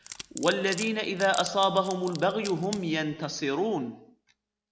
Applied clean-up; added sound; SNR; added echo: none; Wood; 14 dB; none.